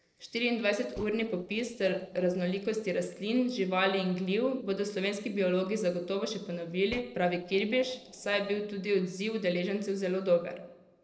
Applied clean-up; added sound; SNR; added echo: neural separator model SepFormer DNS4.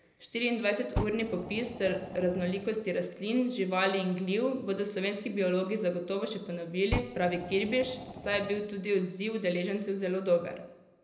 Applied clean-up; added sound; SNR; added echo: none; Fire; 10 dB; reverberation time 0.7 s.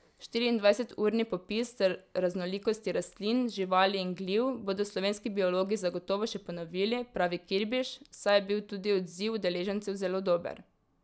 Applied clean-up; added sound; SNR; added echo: none; none; none; none.